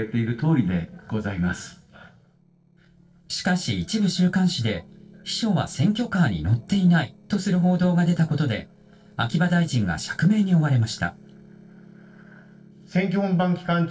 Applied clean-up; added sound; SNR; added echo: neural separator model SepFormer DNS4.